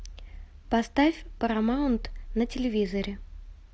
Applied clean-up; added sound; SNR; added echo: none; none; none; none.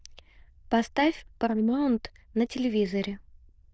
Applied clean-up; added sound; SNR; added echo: neural diffusion model UNIVERSE++.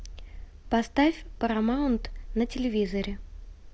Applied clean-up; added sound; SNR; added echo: none; Fire; 19 dB; none.